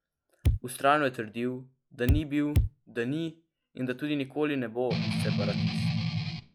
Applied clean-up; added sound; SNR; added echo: classical method log-MMSE.